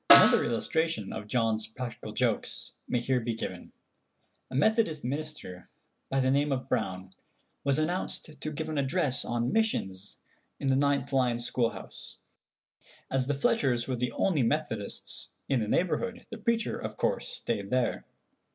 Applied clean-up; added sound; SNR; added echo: none; Snare drum; -2 dB; none.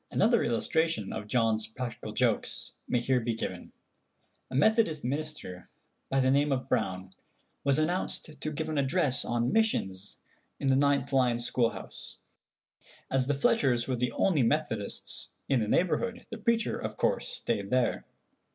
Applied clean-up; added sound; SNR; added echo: none; none; none; none.